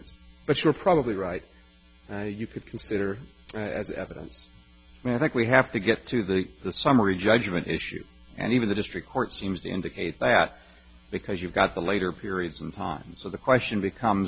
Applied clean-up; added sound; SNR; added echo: none; none; none; none.